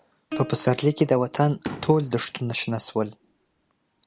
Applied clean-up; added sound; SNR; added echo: none; Fireworks + Plucked string instrument; 15 dB; none.